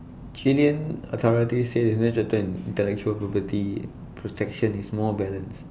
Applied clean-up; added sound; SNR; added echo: none; none; none; none.